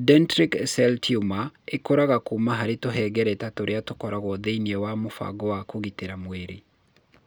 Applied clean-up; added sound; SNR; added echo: none; none; none; none.